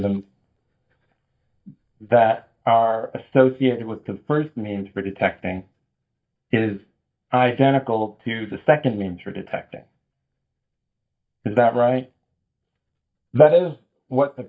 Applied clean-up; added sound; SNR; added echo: neural mask model DeepFilterNet 3.